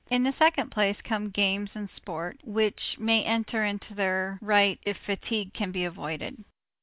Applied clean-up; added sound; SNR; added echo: none; none; none; none.